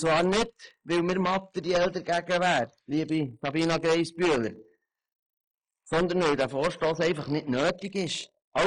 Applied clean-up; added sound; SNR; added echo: neural mask model Resemble Enhance denoiser.